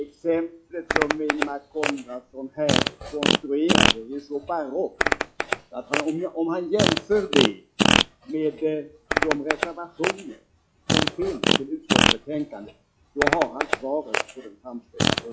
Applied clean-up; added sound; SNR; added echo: classical method log-MMSE.